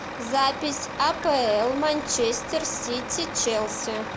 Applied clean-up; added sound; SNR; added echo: none; Truck; 8 dB; none.